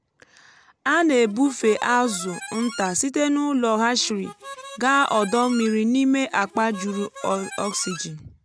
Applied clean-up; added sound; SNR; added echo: none; Harmonica; 16 dB; none.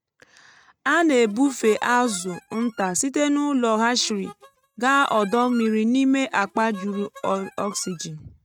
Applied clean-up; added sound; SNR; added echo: neural mask model RNNoise.